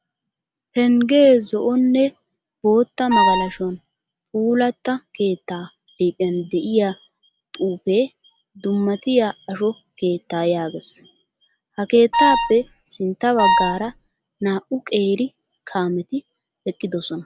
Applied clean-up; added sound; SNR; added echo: none; Wind instrument, woodwind instrument; -2 dB; none.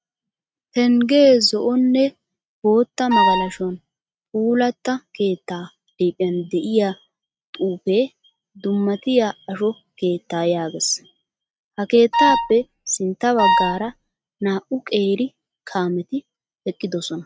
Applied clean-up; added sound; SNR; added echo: neural mask model RNNoise.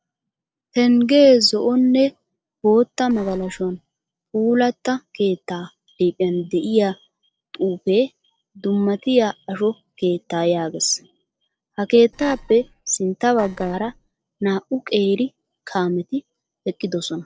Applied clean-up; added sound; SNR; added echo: neural separator model SepFormer DNS4.